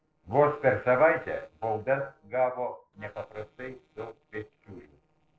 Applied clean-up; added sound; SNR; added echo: neural separator model SepFormer DNS4.